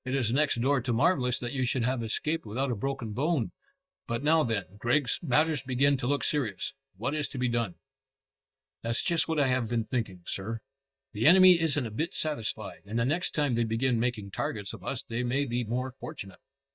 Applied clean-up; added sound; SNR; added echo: neural mask model DeepFilterNet 3.